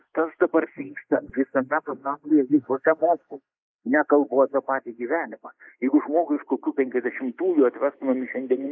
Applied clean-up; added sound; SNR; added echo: neural mask model Resemble Enhance denoiser.